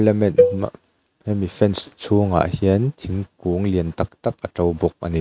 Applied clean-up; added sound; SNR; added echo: neural mask model RNNoise.